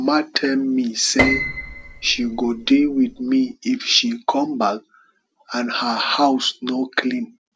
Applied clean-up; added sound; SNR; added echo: none; Piano; 6 dB; none.